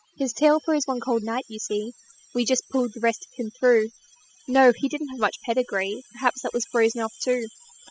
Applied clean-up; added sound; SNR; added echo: classical method spectral subtraction.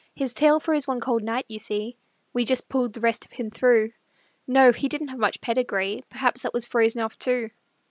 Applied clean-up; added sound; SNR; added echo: none; none; none; none.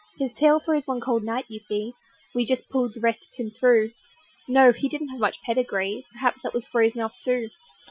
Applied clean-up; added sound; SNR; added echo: classical method Wiener filter.